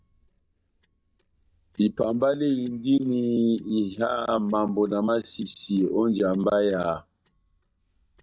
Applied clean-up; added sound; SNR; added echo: neural mask model DeepFilterNet 3.